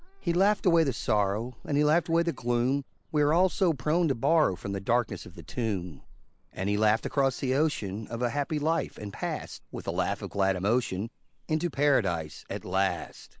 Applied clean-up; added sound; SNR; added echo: none; Meow / Purr; 15 dB; none.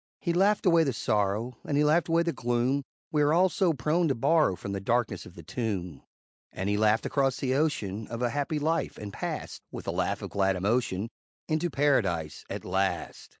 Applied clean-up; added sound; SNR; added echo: none; none; none; none.